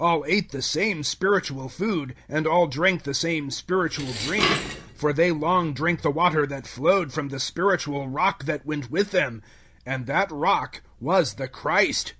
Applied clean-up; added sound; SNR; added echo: none; Dishes, pots, and pans; 6 dB; none.